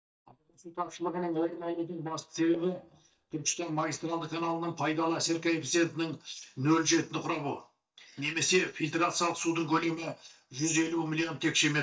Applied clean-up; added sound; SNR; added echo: neural mask model DeepFilterNet 3.